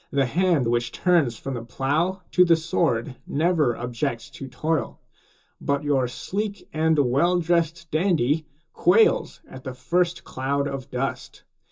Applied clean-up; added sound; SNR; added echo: none; none; none; reverberation time 0.2 s.